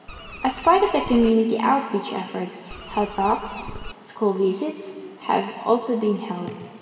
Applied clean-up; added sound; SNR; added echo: none; Bird; 13 dB; reverberation time 2.5 s.